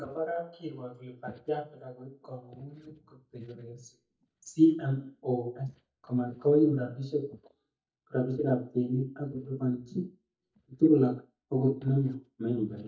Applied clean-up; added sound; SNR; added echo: neural mask model DeepFilterNet 3.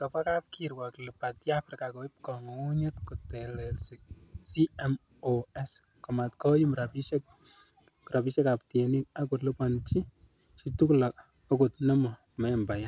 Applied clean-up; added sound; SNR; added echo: none; none; none; none.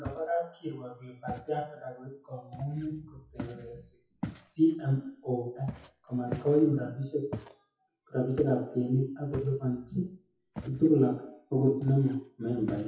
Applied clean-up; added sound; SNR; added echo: classical method WPE with log-MMSE.